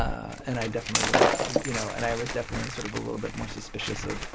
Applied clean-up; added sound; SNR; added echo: none; Tearing + Shatter; -3 dB; none.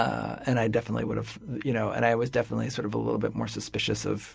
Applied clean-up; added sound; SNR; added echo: none; none; none; none.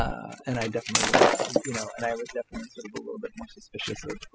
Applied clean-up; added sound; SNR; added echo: classical method spectral subtraction.